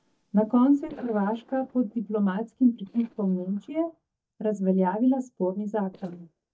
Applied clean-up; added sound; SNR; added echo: neural mask model DeepFilterNet 3.